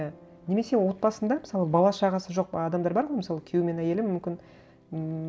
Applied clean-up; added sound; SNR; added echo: none; none; none; none.